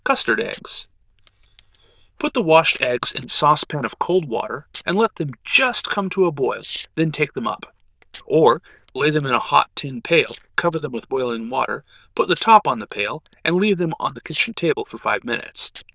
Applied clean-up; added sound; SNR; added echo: neural diffusion model UNIVERSE++.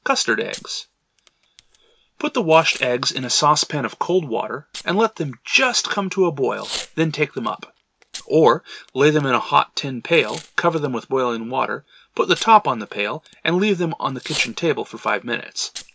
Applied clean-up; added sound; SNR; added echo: none; Packing tape, duct tape / Tearing; 20 dB; none.